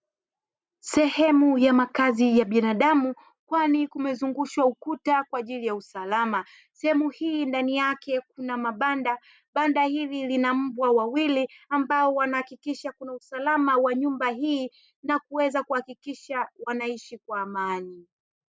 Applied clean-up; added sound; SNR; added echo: none; none; none; none.